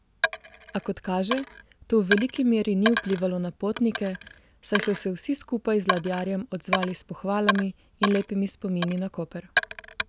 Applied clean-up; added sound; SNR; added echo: none; Coin (dropping); 5 dB; none.